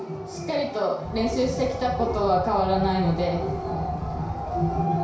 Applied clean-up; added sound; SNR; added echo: none; Wind; 10 dB; reverberation time 0.6 s.